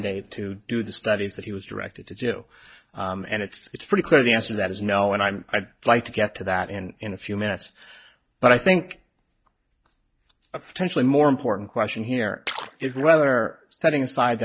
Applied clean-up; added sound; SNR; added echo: neural mask model DeepFilterNet 3.